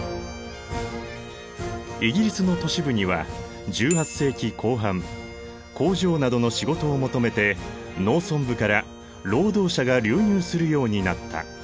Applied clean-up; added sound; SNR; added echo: none; Bicycle bell; 16 dB; none.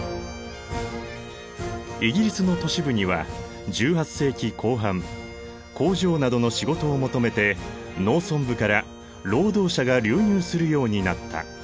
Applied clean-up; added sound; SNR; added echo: none; none; none; none.